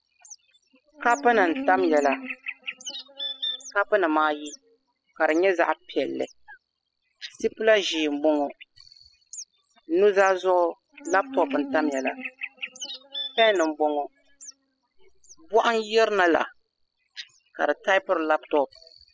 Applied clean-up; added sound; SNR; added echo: classical method spectral subtraction.